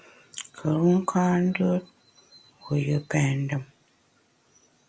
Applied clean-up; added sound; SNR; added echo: none; none; none; none.